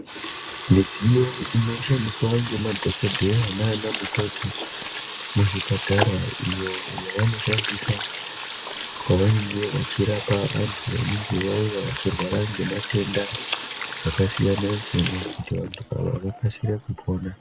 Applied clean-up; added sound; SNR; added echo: none; Sink (filling or washing) / Water tap, faucet; 4 dB; none.